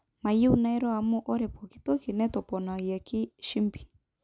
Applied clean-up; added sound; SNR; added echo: none; none; none; none.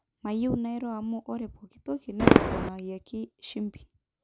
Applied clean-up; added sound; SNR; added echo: none; Fireworks; -4 dB; none.